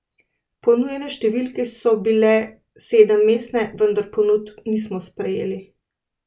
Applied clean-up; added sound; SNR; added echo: none; none; none; none.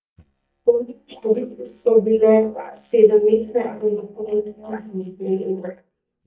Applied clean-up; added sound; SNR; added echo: neural mask model DeepFilterNet 3.